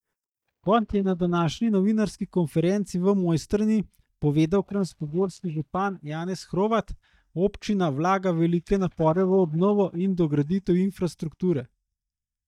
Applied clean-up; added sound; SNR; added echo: neural mask model DeepFilterNet 3.